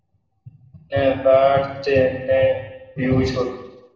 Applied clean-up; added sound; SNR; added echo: none; none; none; reverberation time 0.8 s.